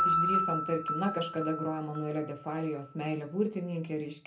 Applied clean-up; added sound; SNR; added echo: none; Piano; 1 dB; reverberation time 0.3 s.